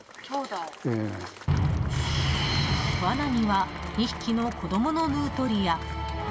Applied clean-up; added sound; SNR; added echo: none; Applause / Crowd; 19 dB; reverberation time 0.8 s.